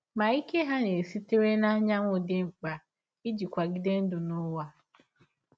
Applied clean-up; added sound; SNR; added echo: none; none; none; none.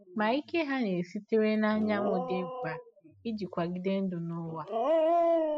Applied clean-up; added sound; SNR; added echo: classical method spectral subtraction.